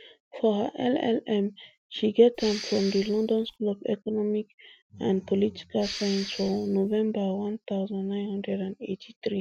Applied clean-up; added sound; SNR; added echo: none; Respiratory sounds; 12 dB; none.